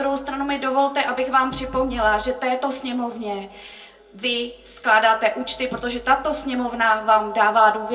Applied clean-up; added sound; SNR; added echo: none; none; none; reverberation time 0.2 s.